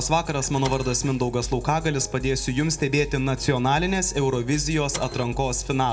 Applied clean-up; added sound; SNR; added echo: none; Printer; 12 dB; reverberation time 0.8 s.